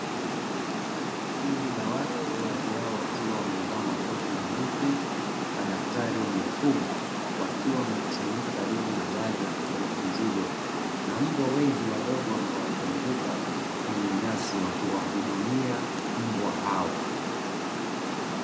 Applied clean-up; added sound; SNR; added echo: none; Water; -2 dB; reverberation time 0.7 s.